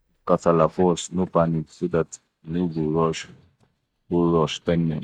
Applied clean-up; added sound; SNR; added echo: neural mask model DeepFilterNet 3.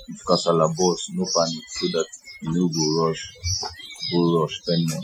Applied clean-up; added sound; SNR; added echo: classical method Wiener filter.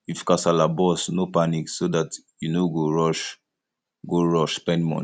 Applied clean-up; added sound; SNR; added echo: none; none; none; none.